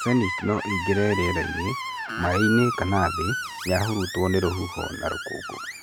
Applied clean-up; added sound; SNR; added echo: none; Screech; 6 dB; none.